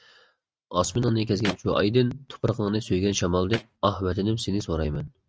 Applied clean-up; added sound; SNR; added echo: neural mask model RNNoise.